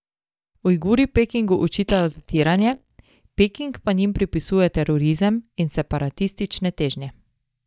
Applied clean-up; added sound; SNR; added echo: neural mask model DeepFilterNet 3.